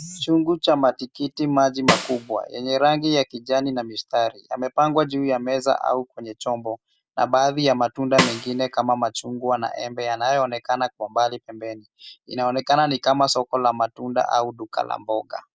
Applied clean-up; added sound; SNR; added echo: none; Snare drum; 5 dB; none.